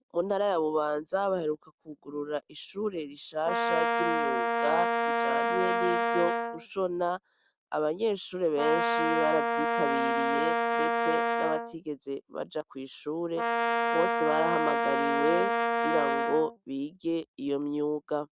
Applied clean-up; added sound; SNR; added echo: none; Brass instrument; -3 dB; none.